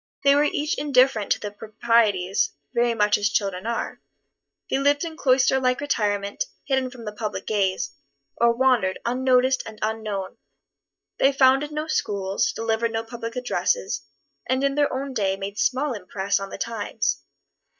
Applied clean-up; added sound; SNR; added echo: neural mask model DeepFilterNet 3.